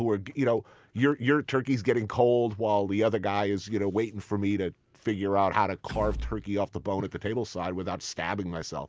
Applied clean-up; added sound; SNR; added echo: none; Door / Wood; 11 dB; none.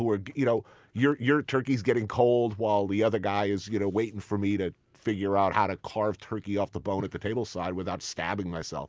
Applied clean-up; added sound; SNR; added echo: none; none; none; none.